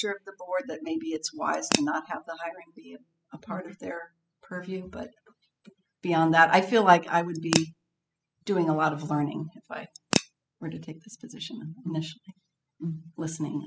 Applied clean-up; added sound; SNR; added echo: classical method spectral subtraction.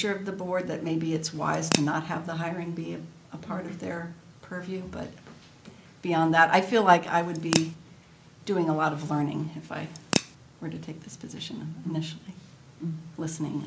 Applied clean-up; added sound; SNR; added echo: none; Crack / Crackle; 1 dB; none.